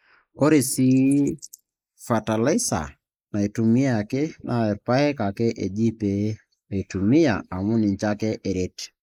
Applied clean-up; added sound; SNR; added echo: neural mask model Resemble Enhance denoiser.